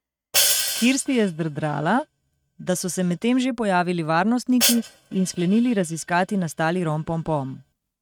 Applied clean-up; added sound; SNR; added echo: neural mask model RNNoise.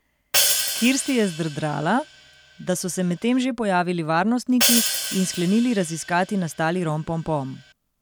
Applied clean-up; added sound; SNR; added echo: none; Hi-hat; 4 dB; none.